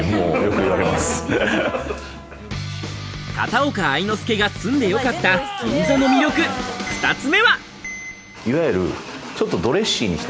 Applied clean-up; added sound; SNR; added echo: none; none; none; none.